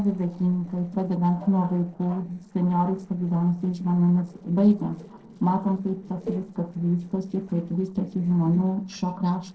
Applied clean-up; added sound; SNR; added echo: neural separator model SepFormer DNS4.